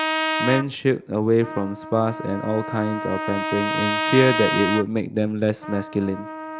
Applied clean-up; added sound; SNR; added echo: none; Trumpet; 5 dB; none.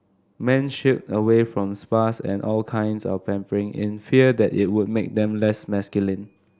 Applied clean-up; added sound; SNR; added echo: none; none; none; none.